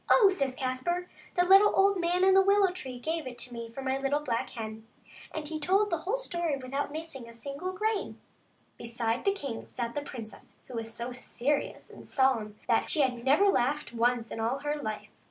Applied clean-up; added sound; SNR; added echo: none; none; none; none.